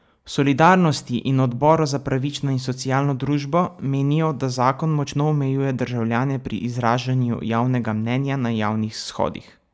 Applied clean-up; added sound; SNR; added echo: none; none; none; none.